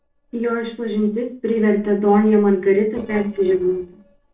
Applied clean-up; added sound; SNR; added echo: neural separator model SepFormer DNS4.